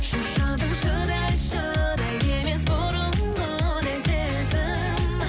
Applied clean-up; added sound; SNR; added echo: none; none; none; none.